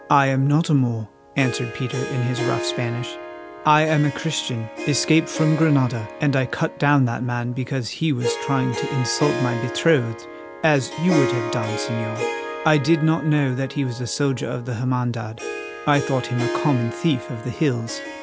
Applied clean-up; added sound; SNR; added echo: none; Harp; 9 dB; none.